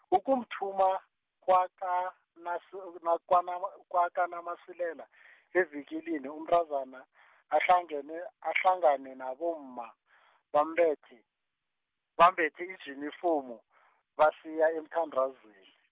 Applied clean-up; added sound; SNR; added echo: none; none; none; none.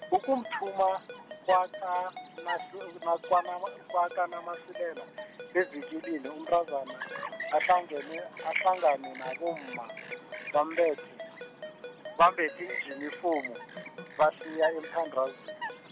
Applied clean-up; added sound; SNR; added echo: none; Ringtone + Chirp, tweet; 11 dB; none.